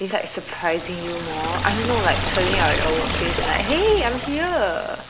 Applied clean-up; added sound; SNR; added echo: none; Liquid; 3 dB; none.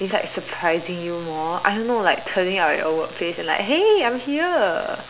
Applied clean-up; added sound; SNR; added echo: none; none; none; none.